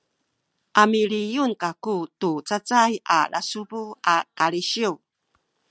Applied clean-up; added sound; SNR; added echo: none; none; none; none.